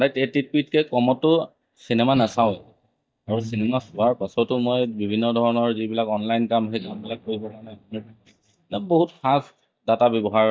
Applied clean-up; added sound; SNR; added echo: neural mask model DeepFilterNet 3.